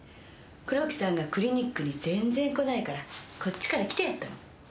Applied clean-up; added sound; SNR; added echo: none; none; none; none.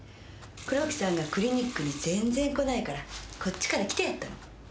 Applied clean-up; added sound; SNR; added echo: none; Clock + Sink (filling or washing) / Water; 15 dB; none.